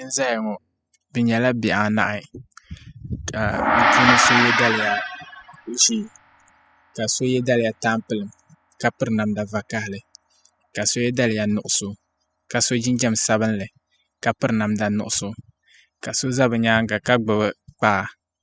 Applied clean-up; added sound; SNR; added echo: classical method spectral subtraction.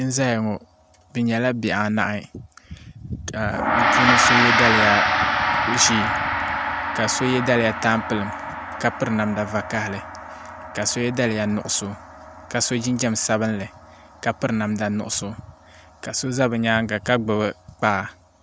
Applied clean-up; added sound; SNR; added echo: none; Gong; 2 dB; none.